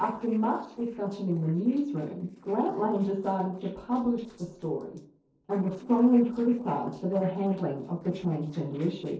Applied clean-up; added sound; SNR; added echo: neural separator model SepFormer DNS4.